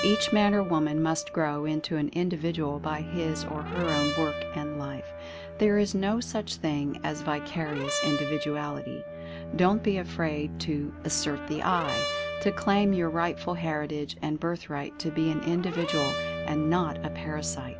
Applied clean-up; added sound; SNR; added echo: none; Brass instrument + Bowed string instrument; 7 dB; none.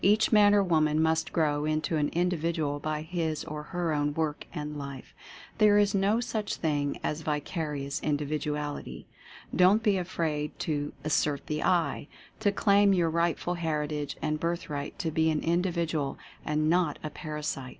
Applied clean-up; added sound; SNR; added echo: none; none; none; none.